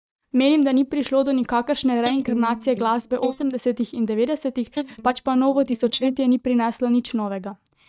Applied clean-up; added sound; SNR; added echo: neural mask model DeepFilterNet 3.